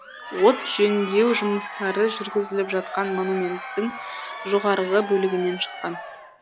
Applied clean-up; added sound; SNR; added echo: none; Crowd; 11 dB; none.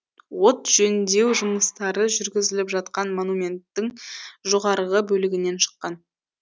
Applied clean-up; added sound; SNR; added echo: none; none; none; none.